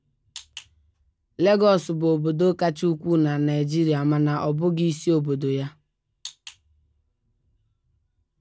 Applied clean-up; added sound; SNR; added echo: none; none; none; none.